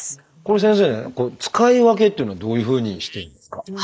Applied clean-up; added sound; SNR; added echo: neural mask model Resemble Enhance denoiser.